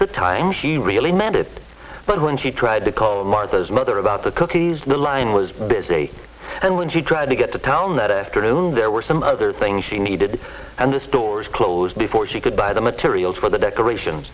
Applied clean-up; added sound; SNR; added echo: none; none; none; none.